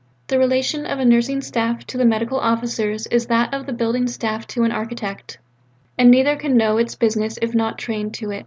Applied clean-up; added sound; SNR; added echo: none; none; none; none.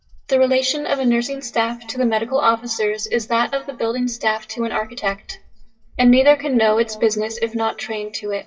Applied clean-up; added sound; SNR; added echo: classical method WPE with log-MMSE.